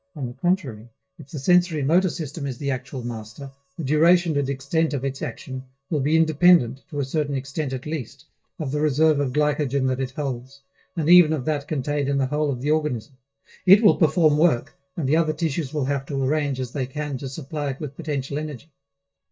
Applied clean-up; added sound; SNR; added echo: neural mask model DeepFilterNet 3.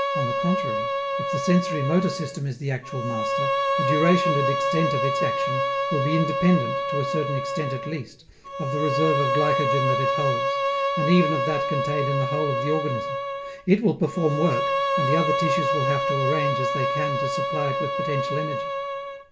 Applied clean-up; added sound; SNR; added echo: none; Bowed string instrument; -1 dB; reverberation time 0.6 s.